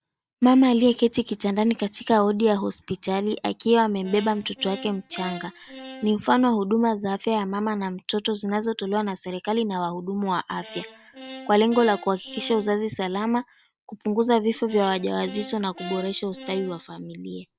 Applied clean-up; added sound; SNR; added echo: none; Brass instrument; 17 dB; none.